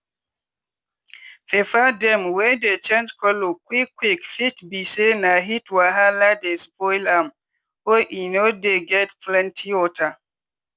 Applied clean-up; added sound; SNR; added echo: none; none; none; none.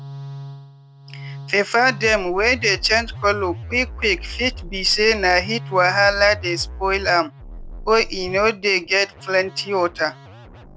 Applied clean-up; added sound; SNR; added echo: none; Musical instrument; 13 dB; none.